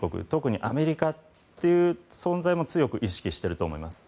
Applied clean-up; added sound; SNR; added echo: none; none; none; none.